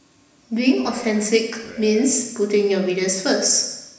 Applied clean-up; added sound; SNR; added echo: none; Burping, eructation; 20 dB; reverberation time 1.0 s.